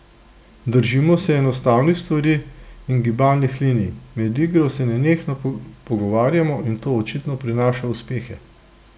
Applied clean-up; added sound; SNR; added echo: none; none; none; none.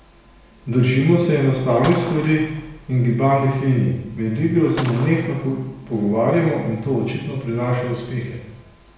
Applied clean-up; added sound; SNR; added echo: none; Gunshot, gunfire; 16 dB; reverberation time 0.9 s.